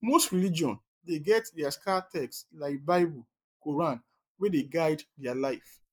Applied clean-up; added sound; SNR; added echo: neural mask model Resemble Enhance denoiser.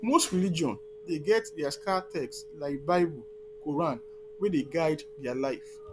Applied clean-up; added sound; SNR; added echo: none; Telephone; 16 dB; none.